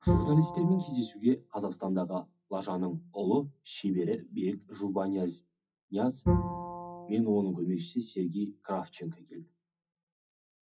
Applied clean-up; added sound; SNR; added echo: classical method WPE with log-MMSE.